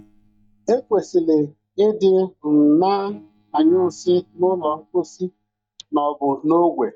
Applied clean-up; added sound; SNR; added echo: neural mask model DeepFilterNet 3.